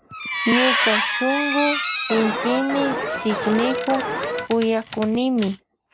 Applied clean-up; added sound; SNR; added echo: none; Squeak + Alarm; 2 dB; none.